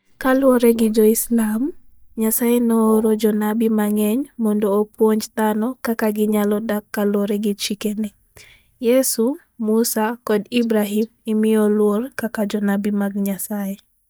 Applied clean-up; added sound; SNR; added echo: neural mask model DeepFilterNet 3.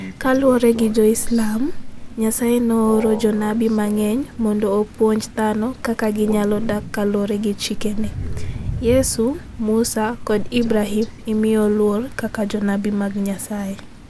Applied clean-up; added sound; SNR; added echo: none; Crow; 10 dB; none.